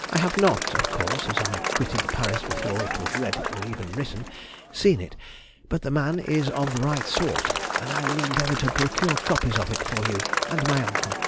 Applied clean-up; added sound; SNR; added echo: none; Applause / Crowd; 2 dB; none.